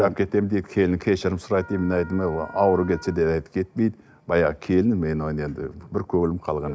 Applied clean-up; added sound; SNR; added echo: none; Wind instrument, woodwind instrument; 20 dB; none.